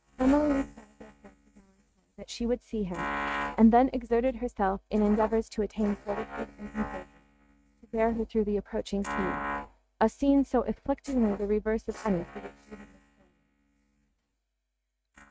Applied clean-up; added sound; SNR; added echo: neural mask model RNNoise.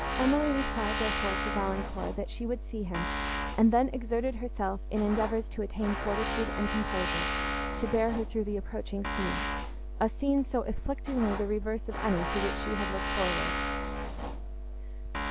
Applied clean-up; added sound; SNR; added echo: none; Tools; 1 dB; none.